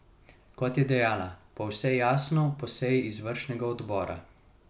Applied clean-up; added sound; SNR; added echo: none; none; none; none.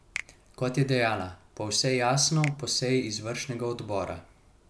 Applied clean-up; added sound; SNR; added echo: none; Finger snapping; 18 dB; none.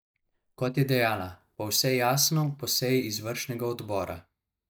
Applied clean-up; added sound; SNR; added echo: neural mask model DeepFilterNet 3.